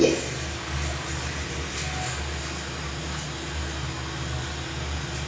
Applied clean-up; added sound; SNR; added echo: none; Toilet flush; 14 dB; reverberation time 0.6 s.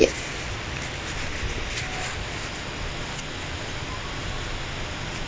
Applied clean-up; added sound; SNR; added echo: none; none; none; none.